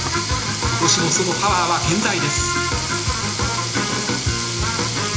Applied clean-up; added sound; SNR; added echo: none; Sink (filling or washing); 5 dB; reverberation time 0.8 s.